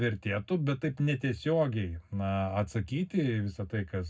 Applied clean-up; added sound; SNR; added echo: none; none; none; reverberation time 0.3 s.